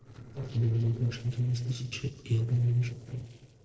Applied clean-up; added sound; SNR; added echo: neural separator model SepFormer DNS4.